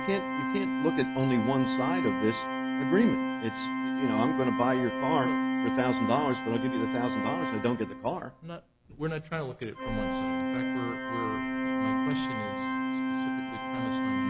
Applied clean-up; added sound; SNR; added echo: none; Organ; -1 dB; none.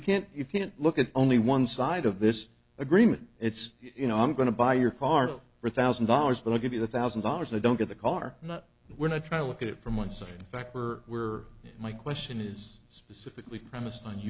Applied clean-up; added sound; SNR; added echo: none; none; none; none.